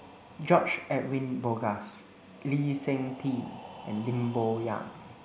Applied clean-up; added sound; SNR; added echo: none; Domestic sounds, home sounds + Breathing; 18 dB; none.